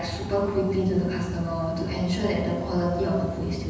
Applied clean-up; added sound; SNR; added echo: none; none; none; reverberation time 1.1 s.